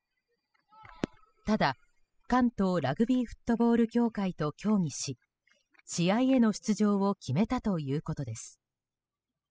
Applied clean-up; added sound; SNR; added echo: classical method spectral subtraction.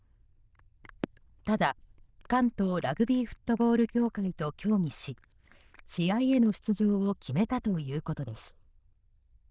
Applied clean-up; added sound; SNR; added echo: neural diffusion model UNIVERSE++.